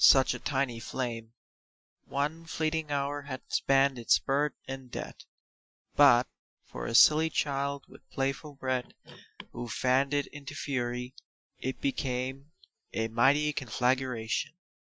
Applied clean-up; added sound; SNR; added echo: classical method Wiener filter.